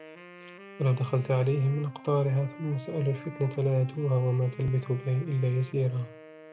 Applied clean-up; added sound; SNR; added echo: none; Wind instrument, woodwind instrument; 19 dB; none.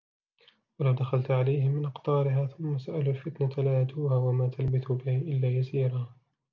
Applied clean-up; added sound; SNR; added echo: none; none; none; none.